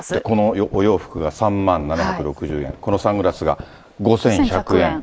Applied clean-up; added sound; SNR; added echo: neural mask model Resemble Enhance denoiser.